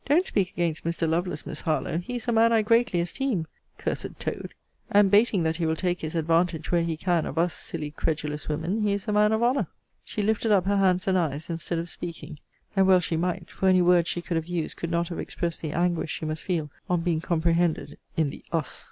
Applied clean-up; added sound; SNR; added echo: none; none; none; none.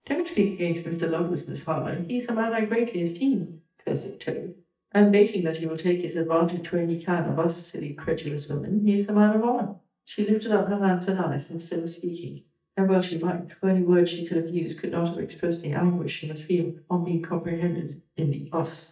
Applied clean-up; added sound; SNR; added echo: neural mask model DeepFilterNet 3.